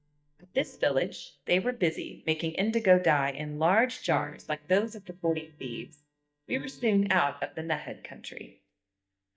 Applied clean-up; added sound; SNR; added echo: neural mask model DeepFilterNet 3.